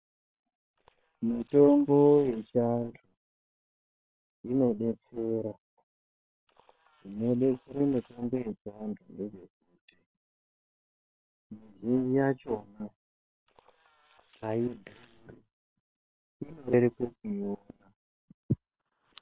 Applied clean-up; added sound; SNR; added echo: neural separator model SepFormer WHAM!.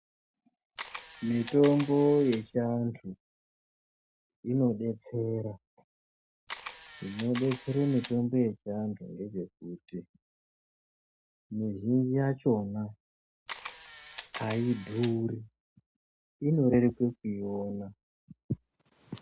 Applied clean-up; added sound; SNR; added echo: none; Camera; 14 dB; none.